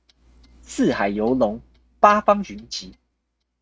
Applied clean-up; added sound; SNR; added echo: neural mask model RNNoise.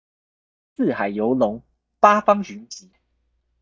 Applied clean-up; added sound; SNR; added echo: neural mask model DeepFilterNet 3.